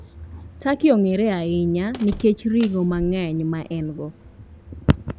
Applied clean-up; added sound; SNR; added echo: none; Slam; 19 dB; none.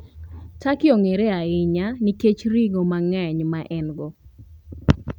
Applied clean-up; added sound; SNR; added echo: none; none; none; none.